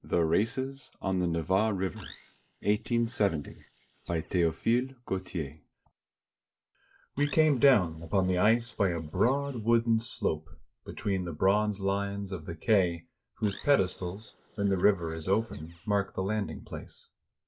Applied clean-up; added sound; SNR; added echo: neural mask model Resemble Enhance denoiser.